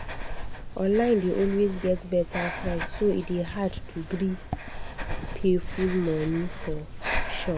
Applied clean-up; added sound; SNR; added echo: none; Breathing; 5 dB; none.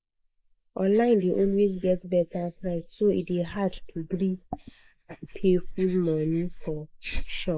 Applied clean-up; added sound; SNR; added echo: neural mask model Resemble Enhance denoiser.